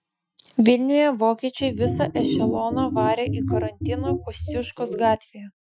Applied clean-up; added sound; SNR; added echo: classical method Wiener filter.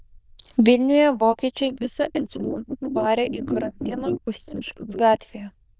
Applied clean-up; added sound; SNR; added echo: neural diffusion model UNIVERSE++.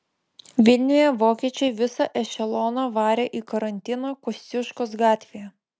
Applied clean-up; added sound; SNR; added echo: none; none; none; none.